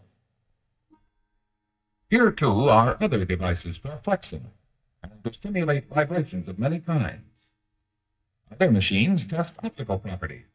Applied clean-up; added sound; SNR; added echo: neural mask model DeepFilterNet 3.